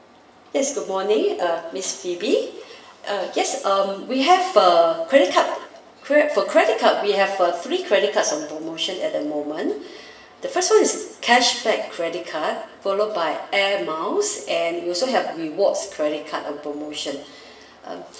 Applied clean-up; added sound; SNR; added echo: none; none; none; reverberation time 0.8 s.